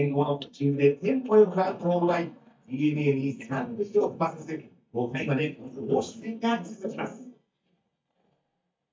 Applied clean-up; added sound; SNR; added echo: neural mask model DeepFilterNet 3.